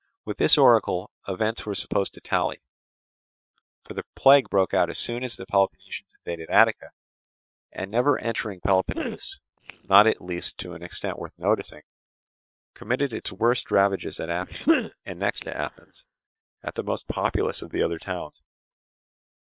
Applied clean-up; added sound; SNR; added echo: neural separator model SepFormer WHAM!.